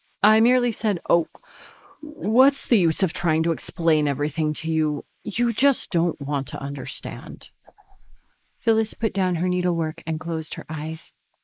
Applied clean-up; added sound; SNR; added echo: neural mask model Resemble Enhance denoiser.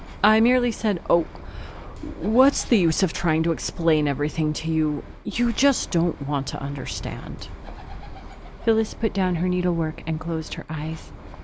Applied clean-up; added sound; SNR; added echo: none; Bird; 14 dB; none.